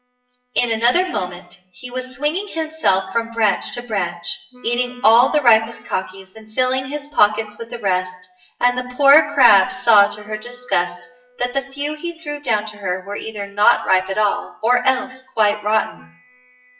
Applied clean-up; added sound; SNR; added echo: classical method WPE with log-MMSE.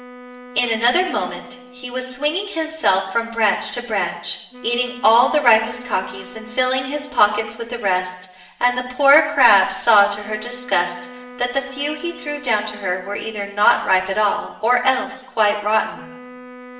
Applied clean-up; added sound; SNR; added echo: none; Wind instrument, woodwind instrument; 20 dB; reverberation time 0.8 s.